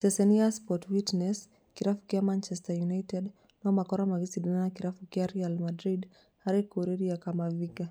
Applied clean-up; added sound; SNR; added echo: none; none; none; none.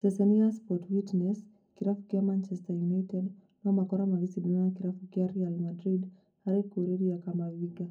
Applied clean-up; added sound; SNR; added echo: none; none; none; reverberation time 0.3 s.